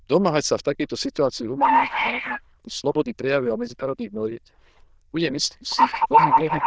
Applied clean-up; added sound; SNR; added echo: neural diffusion model UNIVERSE++.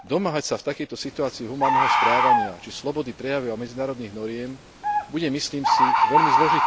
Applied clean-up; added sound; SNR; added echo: none; Bird; -4 dB; none.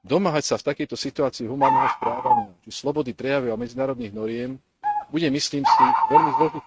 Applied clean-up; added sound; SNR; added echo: neural mask model RNNoise.